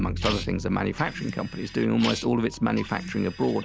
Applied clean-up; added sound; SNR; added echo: none; Bowed string instrument + Printer; 9 dB; none.